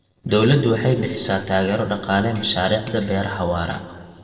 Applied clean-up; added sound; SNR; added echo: neural separator model SepFormer DNS4.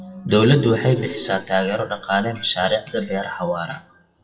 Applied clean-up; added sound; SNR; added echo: classical method WPE with log-MMSE.